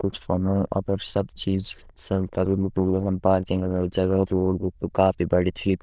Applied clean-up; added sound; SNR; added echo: neural diffusion model UNIVERSE++.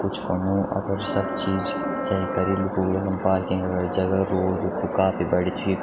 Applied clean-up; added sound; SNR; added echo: none; Wind instrument, woodwind instrument; 11 dB; none.